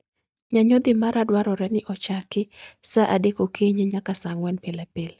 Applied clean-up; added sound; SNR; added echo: neural mask model DeepFilterNet 3.